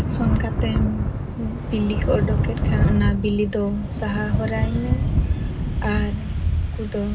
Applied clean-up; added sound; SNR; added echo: none; Thunder / Rain; -4 dB; reverberation time 0.2 s.